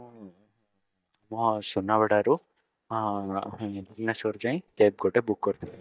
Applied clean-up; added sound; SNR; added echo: neural mask model DeepFilterNet 3.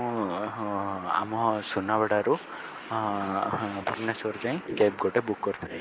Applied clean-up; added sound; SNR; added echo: neural mask model Resemble Enhance denoiser.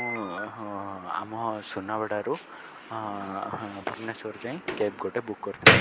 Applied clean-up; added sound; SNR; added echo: none; Slam; -3 dB; none.